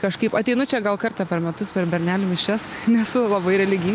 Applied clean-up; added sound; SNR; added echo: none; none; none; none.